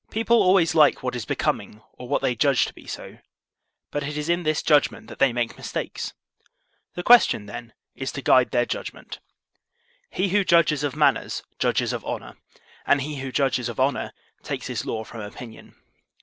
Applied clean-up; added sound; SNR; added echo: none; none; none; none.